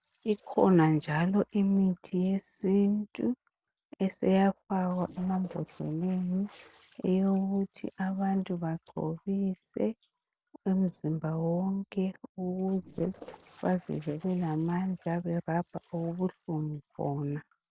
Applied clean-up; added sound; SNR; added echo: neural separator model SepFormer DNS4.